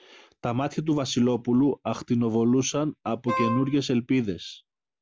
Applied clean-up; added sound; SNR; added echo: none; Wind instrument, woodwind instrument; 5 dB; none.